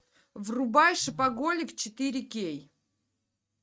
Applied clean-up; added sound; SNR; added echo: neural mask model RNNoise.